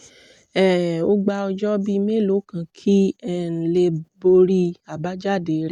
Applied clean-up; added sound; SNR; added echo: none; none; none; none.